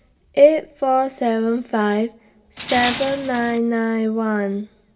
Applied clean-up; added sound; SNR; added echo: none; Tools; 8 dB; reverberation time 0.3 s.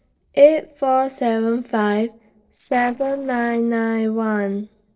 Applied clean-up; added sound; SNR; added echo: neural separator model SepFormer DNS4.